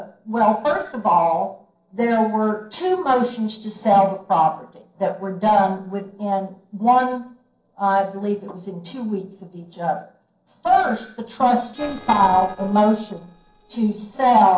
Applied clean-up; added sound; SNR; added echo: neural separator model SepFormer DNS4.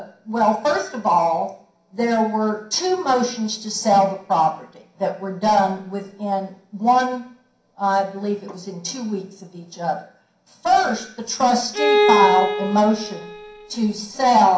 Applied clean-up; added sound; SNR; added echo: none; Bowed string instrument; 1 dB; reverberation time 0.5 s.